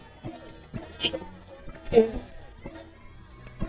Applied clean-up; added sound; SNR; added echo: neural mask model DeepFilterNet 3.